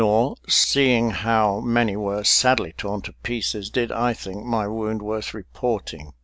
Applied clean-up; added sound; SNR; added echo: none; none; none; none.